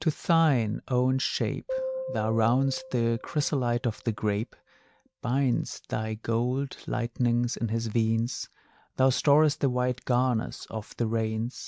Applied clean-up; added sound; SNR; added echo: neural mask model RNNoise.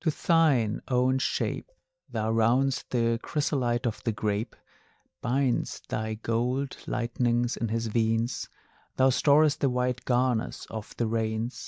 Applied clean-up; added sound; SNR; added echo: neural mask model DeepFilterNet 3.